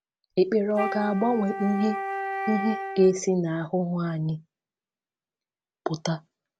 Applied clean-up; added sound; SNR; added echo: none; Wind instrument, woodwind instrument; 6 dB; none.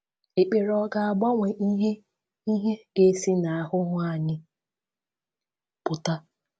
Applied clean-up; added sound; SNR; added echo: none; none; none; none.